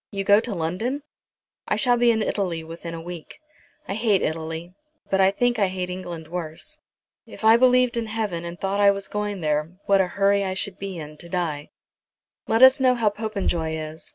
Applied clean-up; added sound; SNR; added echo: none; none; none; none.